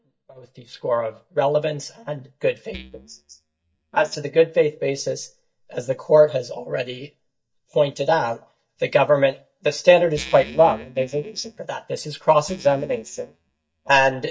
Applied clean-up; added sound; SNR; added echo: neural mask model DeepFilterNet 3.